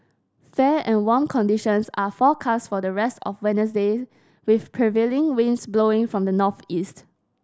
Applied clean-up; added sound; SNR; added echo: none; none; none; none.